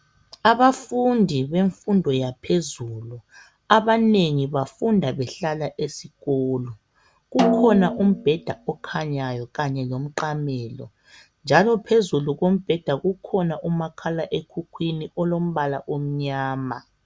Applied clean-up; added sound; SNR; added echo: none; Snare drum; 3 dB; none.